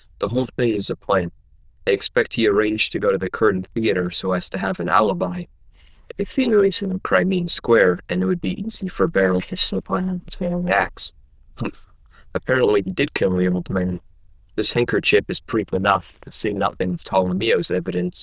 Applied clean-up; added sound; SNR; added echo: neural diffusion model UNIVERSE++.